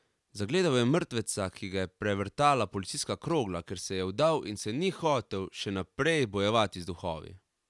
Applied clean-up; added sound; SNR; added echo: none; none; none; none.